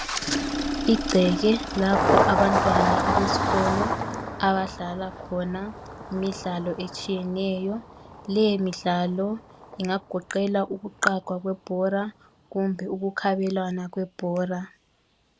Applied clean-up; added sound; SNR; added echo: none; Engine starting; 2 dB; none.